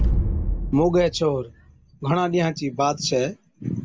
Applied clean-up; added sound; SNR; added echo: none; Explosion; 4 dB; none.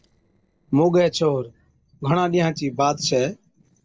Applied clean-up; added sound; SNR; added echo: neural separator model SepFormer DNS4.